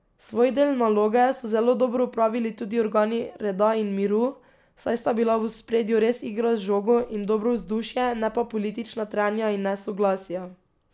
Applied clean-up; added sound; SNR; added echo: none; none; none; none.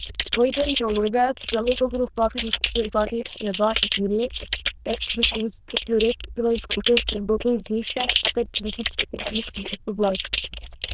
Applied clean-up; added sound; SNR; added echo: neural diffusion model UNIVERSE++.